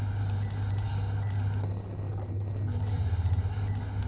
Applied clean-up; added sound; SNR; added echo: neural separator model SepFormer DNS4.